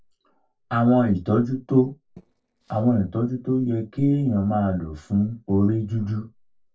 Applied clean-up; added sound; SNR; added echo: neural separator model SepFormer DNS4.